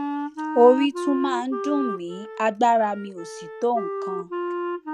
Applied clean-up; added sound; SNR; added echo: none; Wind instrument, woodwind instrument; 7 dB; none.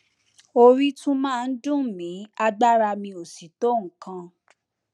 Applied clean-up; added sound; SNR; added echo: none; none; none; none.